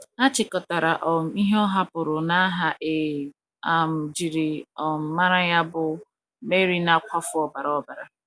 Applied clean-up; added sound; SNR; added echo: none; none; none; none.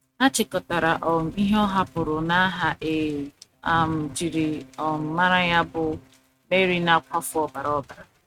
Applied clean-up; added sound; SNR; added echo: neural mask model RNNoise.